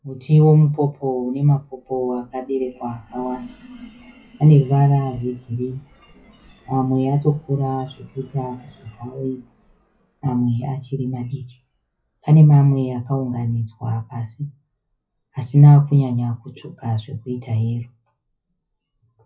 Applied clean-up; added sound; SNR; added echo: classical method WPE with log-MMSE.